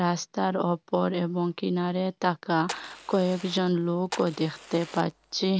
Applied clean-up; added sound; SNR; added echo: none; Fire; 16 dB; none.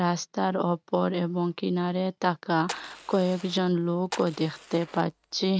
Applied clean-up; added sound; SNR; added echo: neural mask model RNNoise.